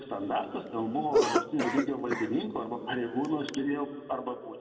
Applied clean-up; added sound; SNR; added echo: none; Cough; 1 dB; reverberation time 2.0 s.